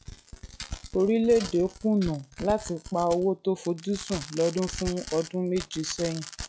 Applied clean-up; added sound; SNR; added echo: classical method log-MMSE.